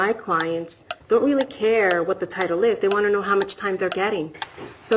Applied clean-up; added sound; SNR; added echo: none; Tick-tock; 17 dB; none.